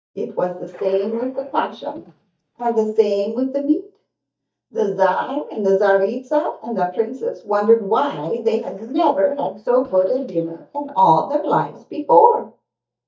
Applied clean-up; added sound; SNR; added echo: neural mask model DeepFilterNet 3.